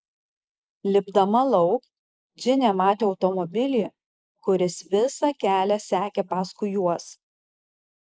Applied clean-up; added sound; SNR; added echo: neural mask model Resemble Enhance denoiser.